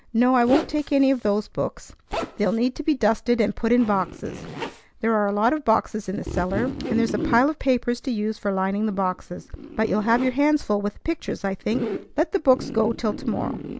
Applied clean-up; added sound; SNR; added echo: none; Zipper (clothing); 11 dB; none.